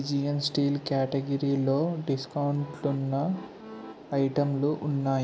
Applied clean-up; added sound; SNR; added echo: none; Accordion; 18 dB; none.